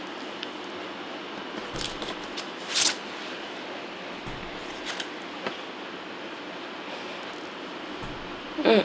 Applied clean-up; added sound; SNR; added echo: none; Slam; 14 dB; none.